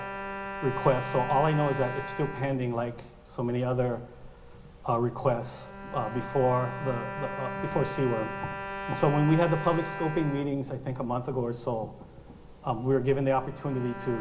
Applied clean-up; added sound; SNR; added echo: none; Bowed string instrument; 10 dB; none.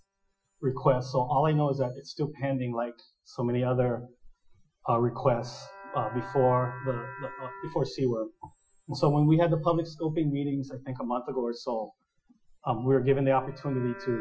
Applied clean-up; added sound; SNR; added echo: classical method Wiener filter.